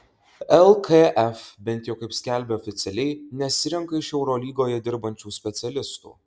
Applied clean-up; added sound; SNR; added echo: none; none; none; none.